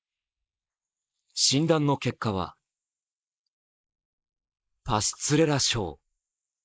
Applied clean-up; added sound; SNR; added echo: neural mask model Resemble Enhance denoiser.